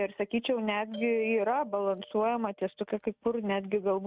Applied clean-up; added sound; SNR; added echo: neural mask model RNNoise.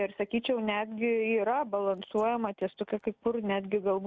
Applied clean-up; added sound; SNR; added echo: none; none; none; none.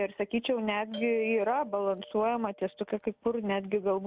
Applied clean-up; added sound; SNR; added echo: none; Doorbell; 17 dB; none.